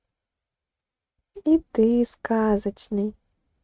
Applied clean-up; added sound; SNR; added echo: neural mask model RNNoise.